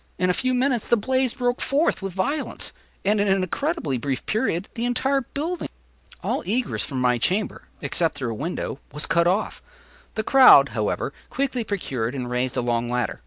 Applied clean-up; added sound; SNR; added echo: none; none; none; none.